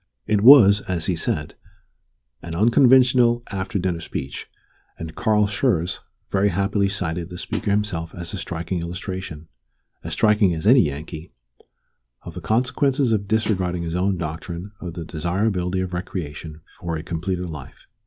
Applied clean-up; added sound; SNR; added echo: none; Snare drum; 14 dB; none.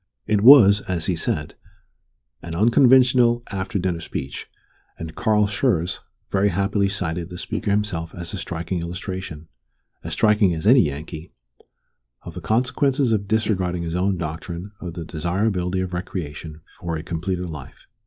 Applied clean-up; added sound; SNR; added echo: neural mask model Resemble Enhance denoiser.